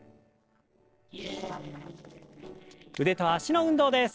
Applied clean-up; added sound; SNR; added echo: neural separator model SepFormer DNS4.